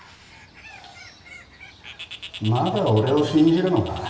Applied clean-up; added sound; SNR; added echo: none; Bird; 17 dB; reverberation time 1.4 s.